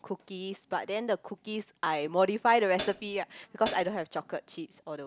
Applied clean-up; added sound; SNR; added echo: none; Hi-hat; 9 dB; none.